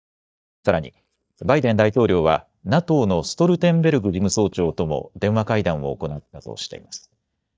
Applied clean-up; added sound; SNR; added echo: neural mask model DeepFilterNet 3.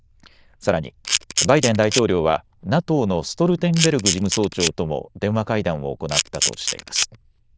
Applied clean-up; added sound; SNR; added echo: neural diffusion model UNIVERSE++.